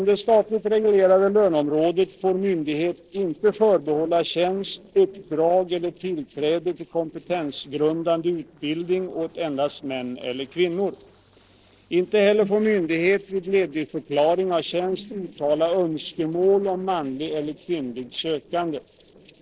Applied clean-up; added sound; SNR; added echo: neural separator model SepFormer DNS4.